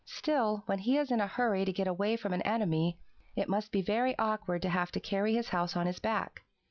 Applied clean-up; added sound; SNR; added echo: none; none; none; none.